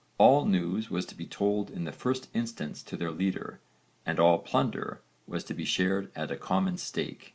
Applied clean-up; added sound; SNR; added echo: none; none; none; none.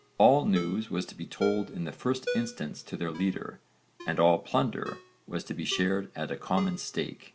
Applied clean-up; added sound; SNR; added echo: none; Ringtone; 14 dB; none.